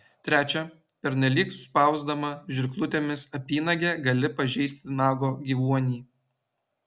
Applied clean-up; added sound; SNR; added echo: none; none; none; none.